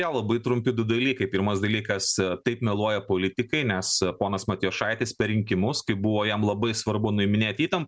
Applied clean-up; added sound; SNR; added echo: none; none; none; none.